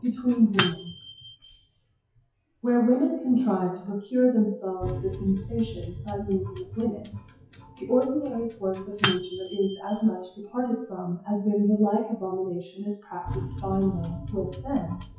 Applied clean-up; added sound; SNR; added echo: classical method WPE with log-MMSE.